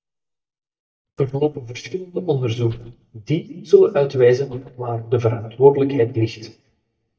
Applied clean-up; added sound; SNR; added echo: neural mask model DeepFilterNet 3.